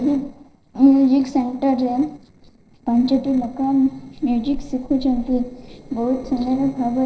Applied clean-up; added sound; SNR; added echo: neural separator model SepFormer DNS4.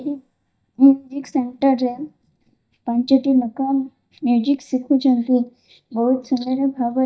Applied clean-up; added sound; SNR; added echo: neural mask model DeepFilterNet 3.